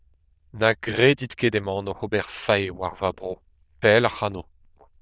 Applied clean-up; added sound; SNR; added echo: neural diffusion model UNIVERSE++.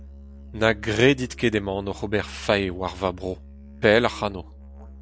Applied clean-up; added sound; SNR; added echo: none; Musical instrument; 17 dB; none.